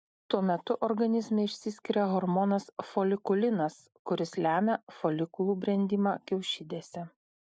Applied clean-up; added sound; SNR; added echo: none; none; none; none.